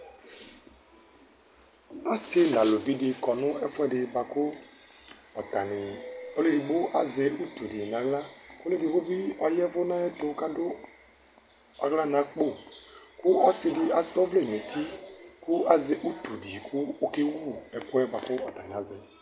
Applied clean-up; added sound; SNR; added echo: none; none; none; none.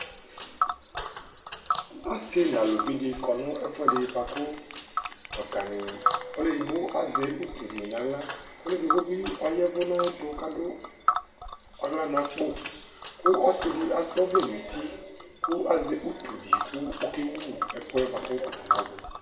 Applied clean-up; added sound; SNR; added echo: none; Tick; 3 dB; reverberation time 0.6 s.